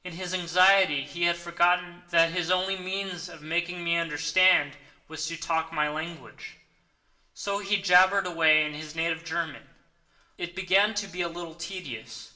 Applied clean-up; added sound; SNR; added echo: none; none; none; reverberation time 0.7 s.